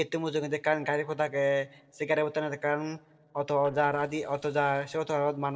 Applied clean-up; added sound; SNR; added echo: neural separator model SepFormer DNS4.